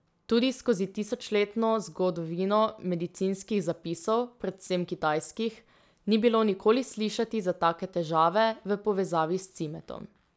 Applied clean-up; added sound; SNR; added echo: none; none; none; none.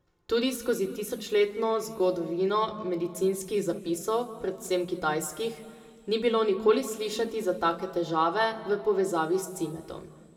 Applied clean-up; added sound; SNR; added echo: none; none; none; reverberation time 1.7 s.